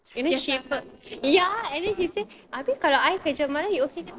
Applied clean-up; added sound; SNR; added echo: neural separator model SepFormer DNS4.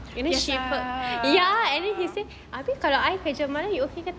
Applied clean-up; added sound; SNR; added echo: none; none; none; none.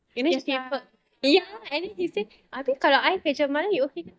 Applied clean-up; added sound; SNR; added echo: neural mask model DeepFilterNet 3.